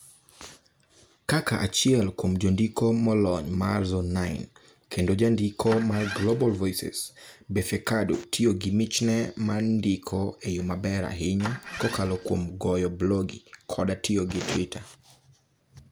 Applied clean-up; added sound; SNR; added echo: none; Engine starting; 12 dB; none.